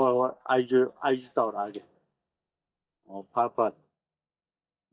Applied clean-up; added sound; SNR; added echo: neural mask model DeepFilterNet 3.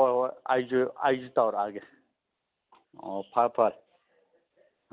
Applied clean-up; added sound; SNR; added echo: none; none; none; none.